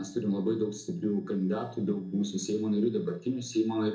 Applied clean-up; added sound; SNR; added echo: neural separator model SepFormer DNS4.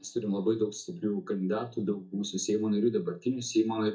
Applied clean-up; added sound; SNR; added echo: neural mask model DeepFilterNet 3.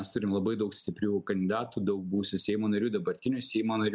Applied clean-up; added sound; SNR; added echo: none; none; none; none.